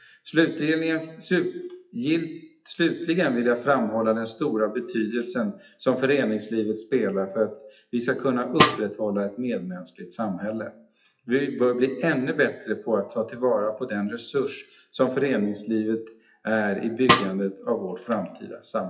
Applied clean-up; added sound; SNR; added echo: classical method WPE with log-MMSE.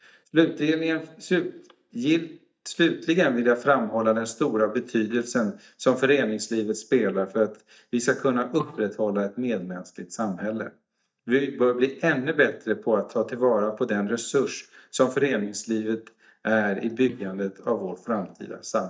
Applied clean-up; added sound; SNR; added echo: neural mask model DeepFilterNet 3.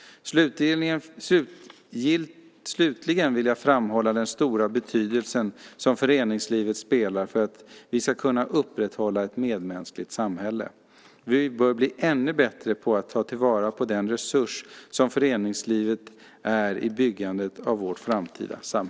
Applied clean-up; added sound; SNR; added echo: none; none; none; none.